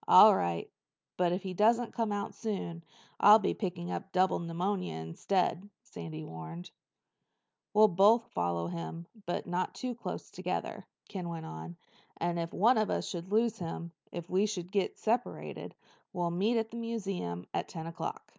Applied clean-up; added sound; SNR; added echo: none; none; none; none.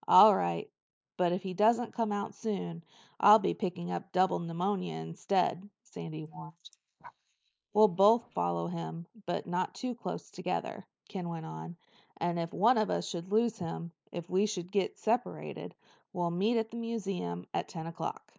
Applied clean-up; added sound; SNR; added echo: neural mask model Resemble Enhance denoiser.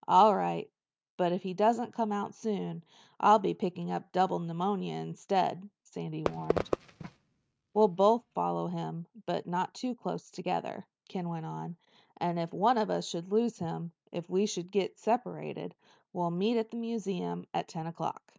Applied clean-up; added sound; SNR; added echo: neural mask model RNNoise.